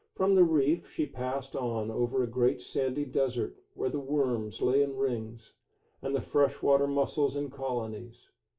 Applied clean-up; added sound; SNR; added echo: none; none; none; reverberation time 0.2 s.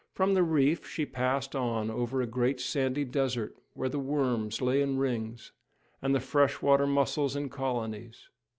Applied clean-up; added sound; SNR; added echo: none; none; none; none.